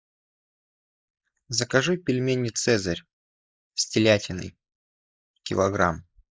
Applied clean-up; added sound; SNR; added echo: neural mask model Resemble Enhance denoiser.